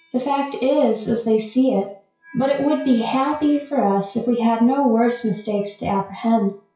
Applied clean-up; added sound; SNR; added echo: classical method WPE with log-MMSE.